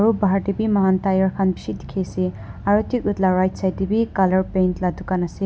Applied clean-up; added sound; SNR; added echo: none; none; none; none.